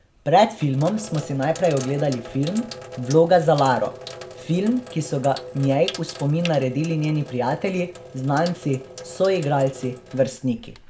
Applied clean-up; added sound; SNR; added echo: none; Sink (filling or washing); 16 dB; none.